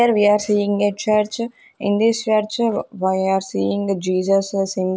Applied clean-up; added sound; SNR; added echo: none; none; none; none.